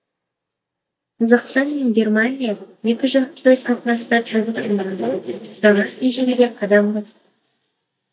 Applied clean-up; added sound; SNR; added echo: neural mask model DeepFilterNet 3.